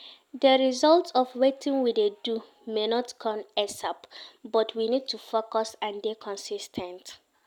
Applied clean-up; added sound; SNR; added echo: none; none; none; none.